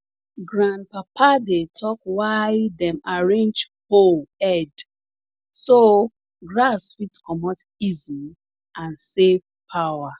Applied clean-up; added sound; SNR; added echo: none; none; none; none.